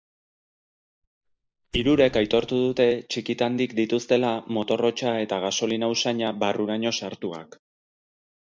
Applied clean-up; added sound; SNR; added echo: neural mask model DeepFilterNet 3.